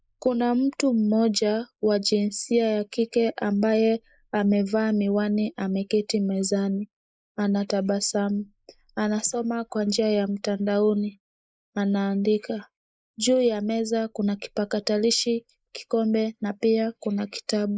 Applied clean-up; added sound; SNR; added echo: neural mask model Resemble Enhance denoiser.